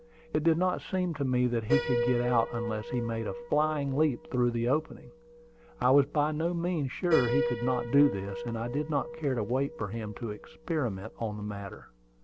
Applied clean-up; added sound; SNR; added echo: none; Piano; 8 dB; none.